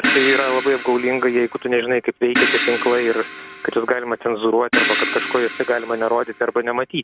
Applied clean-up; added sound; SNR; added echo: none; Crash cymbal; 5 dB; none.